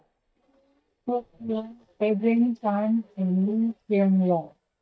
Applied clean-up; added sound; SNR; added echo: neural mask model DeepFilterNet 3.